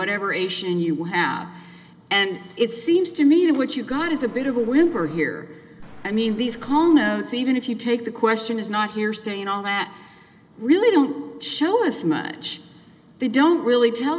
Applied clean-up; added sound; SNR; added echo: none; Cricket; 18 dB; none.